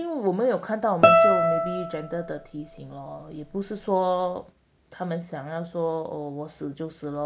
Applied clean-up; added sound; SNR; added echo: none; Guitar; -5 dB; none.